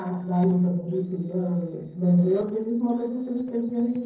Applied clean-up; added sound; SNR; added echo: neural separator model SepFormer DNS4.